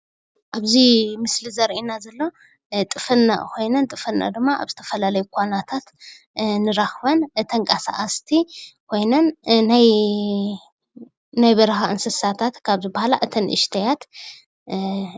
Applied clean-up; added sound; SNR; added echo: none; none; none; none.